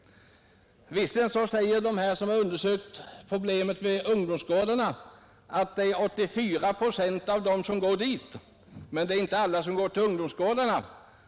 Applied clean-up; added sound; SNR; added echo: none; none; none; none.